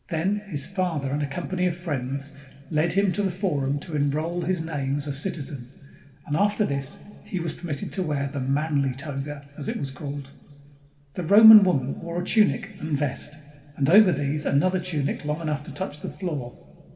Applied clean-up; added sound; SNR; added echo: none; none; none; reverberation time 2.2 s.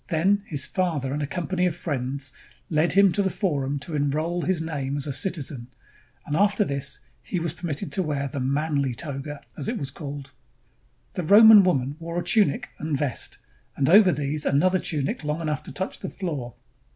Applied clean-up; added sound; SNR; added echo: none; none; none; none.